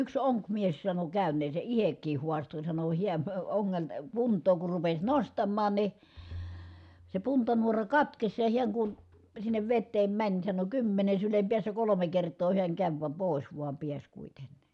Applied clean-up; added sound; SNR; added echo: none; none; none; none.